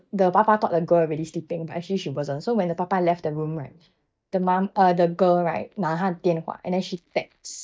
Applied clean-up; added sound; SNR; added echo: neural mask model DeepFilterNet 3.